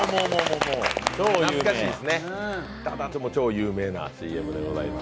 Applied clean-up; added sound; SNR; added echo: none; none; none; none.